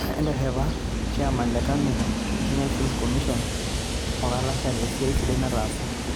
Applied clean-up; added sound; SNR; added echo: none; Train; -3 dB; none.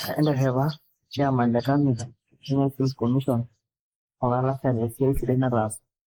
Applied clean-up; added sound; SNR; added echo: neural mask model Resemble Enhance denoiser.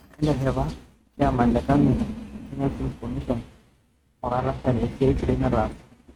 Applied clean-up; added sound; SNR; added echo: neural mask model RNNoise.